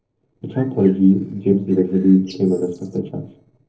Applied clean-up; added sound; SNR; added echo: neural separator model SepFormer DNS4.